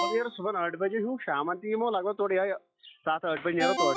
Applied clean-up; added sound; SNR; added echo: classical method log-MMSE.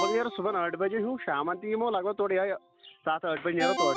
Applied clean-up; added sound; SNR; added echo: none; Ringtone; 7 dB; none.